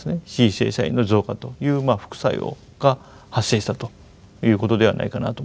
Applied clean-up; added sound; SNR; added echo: none; none; none; none.